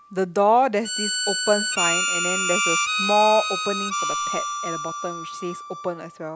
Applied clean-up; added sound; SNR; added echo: none; Harmonica; 1 dB; none.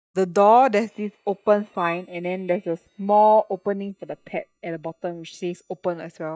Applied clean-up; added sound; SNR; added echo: neural mask model DeepFilterNet 3.